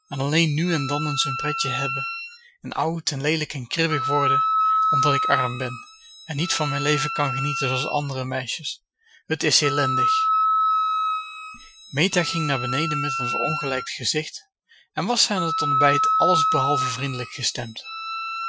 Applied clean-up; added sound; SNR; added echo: classical method Wiener filter.